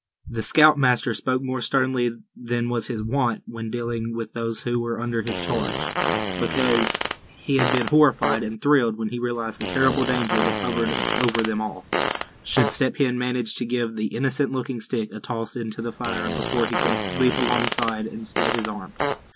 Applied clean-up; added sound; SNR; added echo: none; Fart; 2 dB; none.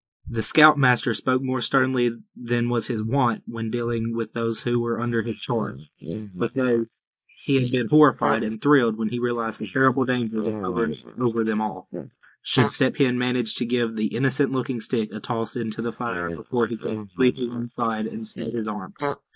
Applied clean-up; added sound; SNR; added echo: neural mask model Resemble Enhance denoiser.